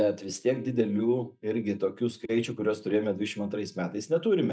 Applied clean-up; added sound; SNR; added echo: neural mask model DeepFilterNet 3.